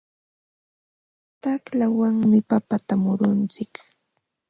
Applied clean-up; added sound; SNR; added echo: none; none; none; none.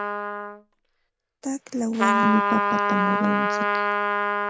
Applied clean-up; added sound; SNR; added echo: none; Trumpet; -4 dB; none.